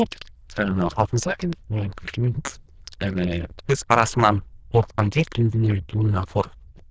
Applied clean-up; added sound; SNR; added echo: neural diffusion model UNIVERSE++.